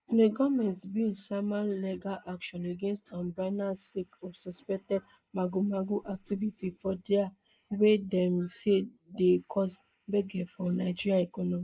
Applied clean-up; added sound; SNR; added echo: neural mask model Resemble Enhance denoiser.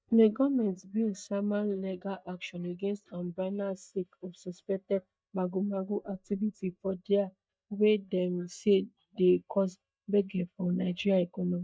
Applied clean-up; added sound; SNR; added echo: neural mask model DeepFilterNet 3.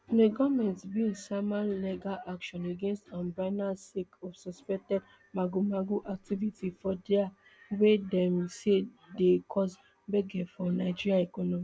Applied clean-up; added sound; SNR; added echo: none; none; none; none.